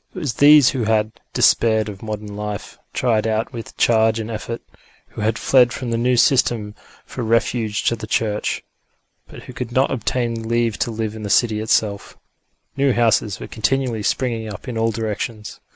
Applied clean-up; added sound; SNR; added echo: none; none; none; none.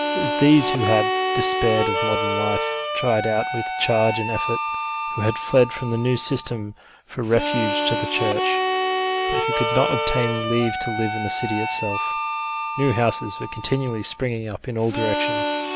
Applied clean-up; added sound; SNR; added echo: none; Harmonica; 2 dB; none.